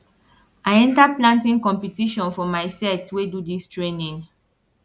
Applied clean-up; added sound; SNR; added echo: none; none; none; none.